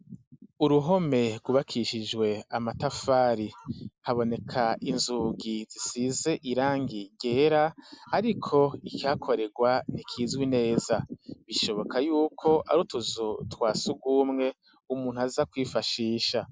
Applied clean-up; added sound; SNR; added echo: none; none; none; none.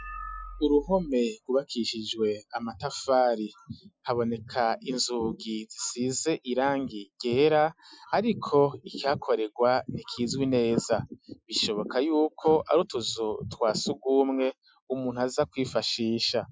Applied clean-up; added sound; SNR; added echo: classical method Wiener filter.